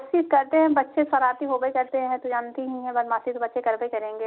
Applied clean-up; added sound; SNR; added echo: none; none; none; none.